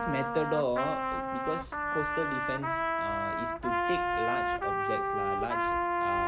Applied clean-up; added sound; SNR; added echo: none; Trumpet; -5 dB; none.